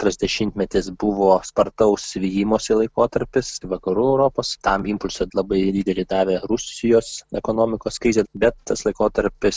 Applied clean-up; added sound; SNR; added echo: none; none; none; none.